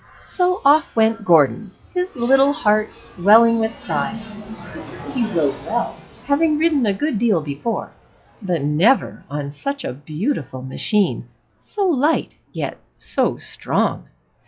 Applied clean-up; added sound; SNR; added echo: classical method log-MMSE.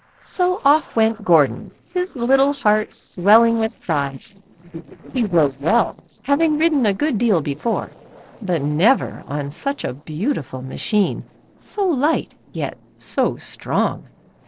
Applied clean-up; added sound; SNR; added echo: neural separator model SepFormer DNS4.